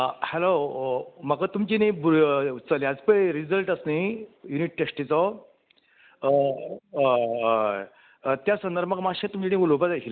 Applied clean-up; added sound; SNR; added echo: none; none; none; none.